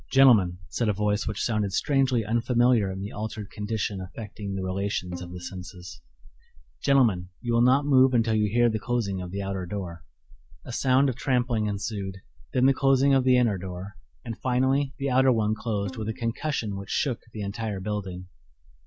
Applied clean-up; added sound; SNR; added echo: none; Bowed string instrument; 20 dB; none.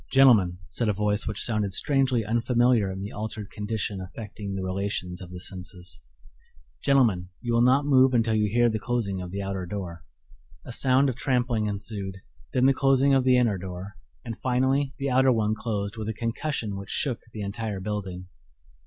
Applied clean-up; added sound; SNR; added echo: none; none; none; none.